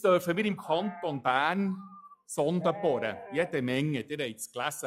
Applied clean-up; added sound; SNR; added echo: classical method log-MMSE.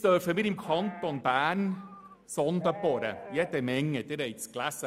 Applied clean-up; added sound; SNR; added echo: none; Livestock, farm animals, working animals; 14 dB; none.